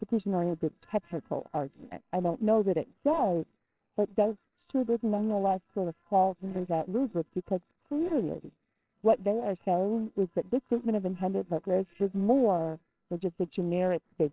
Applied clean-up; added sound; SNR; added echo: neural separator model SepFormer WHAMR!.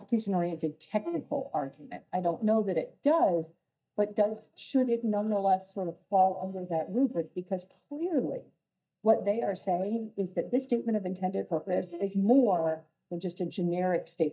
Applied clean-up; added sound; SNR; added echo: neural mask model DeepFilterNet 3.